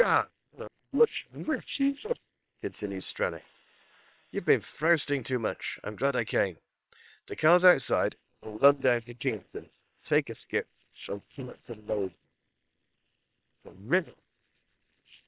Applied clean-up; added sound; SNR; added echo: neural separator model SepFormer WHAM!.